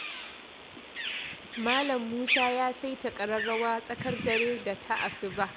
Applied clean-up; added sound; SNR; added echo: none; Bird vocalization, bird call, bird song; 4 dB; none.